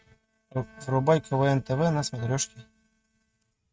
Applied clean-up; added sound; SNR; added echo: neural mask model RNNoise.